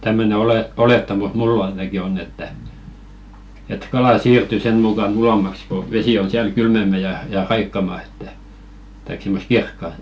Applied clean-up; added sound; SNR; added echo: none; none; none; none.